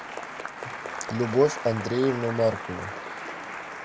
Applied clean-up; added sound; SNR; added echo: none; Applause; 8 dB; none.